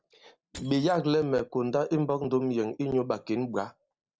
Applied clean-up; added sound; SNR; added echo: neural separator model SepFormer DNS4.